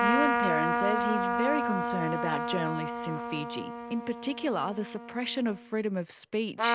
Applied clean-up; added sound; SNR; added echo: none; Trumpet; -1 dB; none.